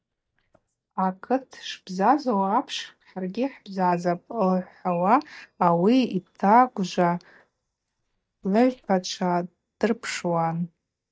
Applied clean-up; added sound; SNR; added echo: neural mask model DeepFilterNet 3.